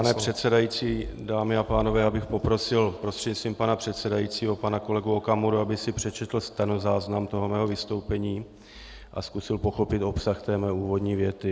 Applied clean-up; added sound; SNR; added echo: none; none; none; none.